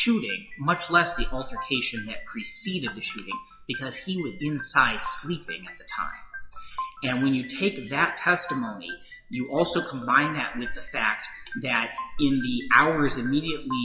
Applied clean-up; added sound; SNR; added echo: classical method WPE with log-MMSE.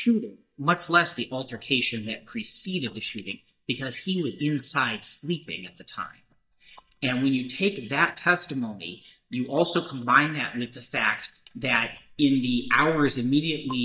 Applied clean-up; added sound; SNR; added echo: neural mask model DeepFilterNet 3.